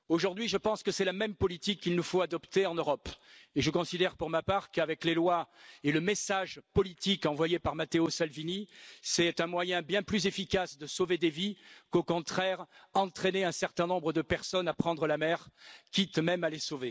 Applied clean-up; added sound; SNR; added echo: none; none; none; none.